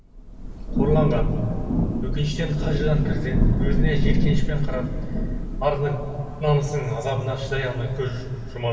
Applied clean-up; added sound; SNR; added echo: none; Thunder / Rain; -2 dB; reverberation time 2.7 s.